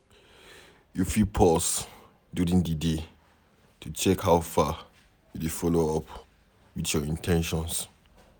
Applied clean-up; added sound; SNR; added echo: none; none; none; none.